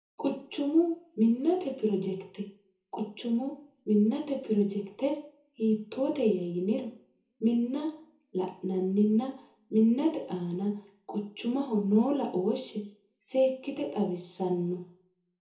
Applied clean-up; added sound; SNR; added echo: none; none; none; reverberation time 0.5 s.